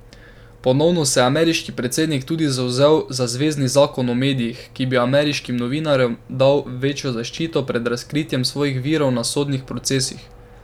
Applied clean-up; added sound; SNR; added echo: none; none; none; none.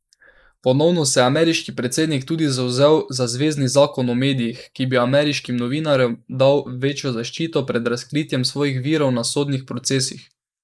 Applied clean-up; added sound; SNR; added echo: neural mask model Resemble Enhance denoiser.